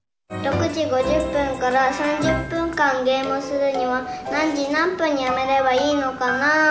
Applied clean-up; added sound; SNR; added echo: none; none; none; none.